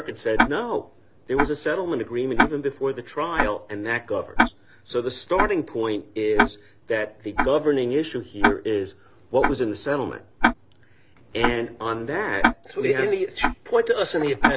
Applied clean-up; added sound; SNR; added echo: none; Tick-tock; 2 dB; none.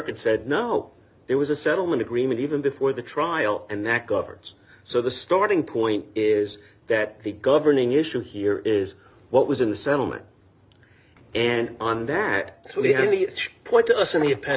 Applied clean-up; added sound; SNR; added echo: none; none; none; none.